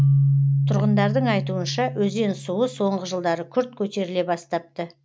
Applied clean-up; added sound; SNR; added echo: none; Keyboard (musical); 0 dB; none.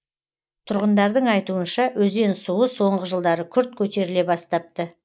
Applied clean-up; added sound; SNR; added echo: neural mask model Resemble Enhance denoiser.